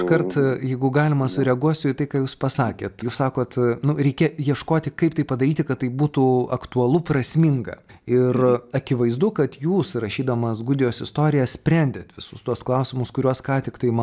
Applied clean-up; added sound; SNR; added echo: none; none; none; none.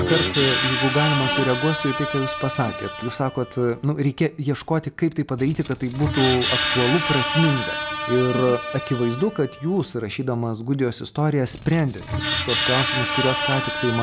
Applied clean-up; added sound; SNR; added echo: none; Screech; 2 dB; none.